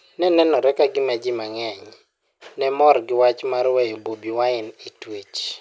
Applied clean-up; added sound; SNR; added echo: none; none; none; none.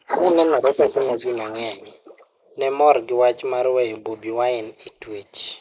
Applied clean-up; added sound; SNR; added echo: neural mask model Resemble Enhance denoiser.